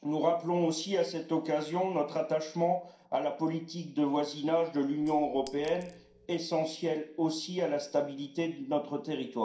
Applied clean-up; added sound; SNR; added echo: neural separator model SepFormer DNS4.